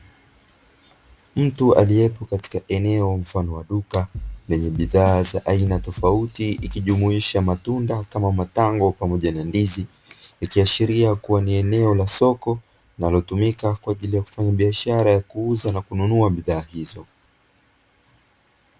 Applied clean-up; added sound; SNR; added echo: none; Drum kit; 13 dB; none.